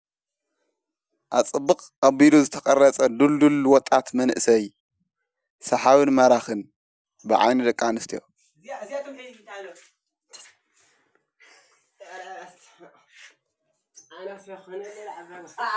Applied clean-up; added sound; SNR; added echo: none; none; none; none.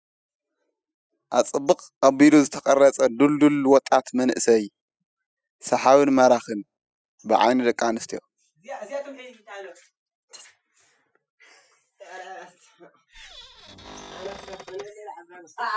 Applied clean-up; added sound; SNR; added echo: classical method spectral subtraction.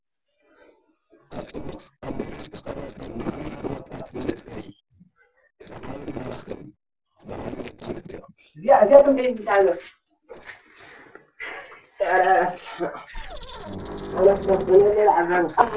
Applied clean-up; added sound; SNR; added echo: neural separator model SepFormer DNS4.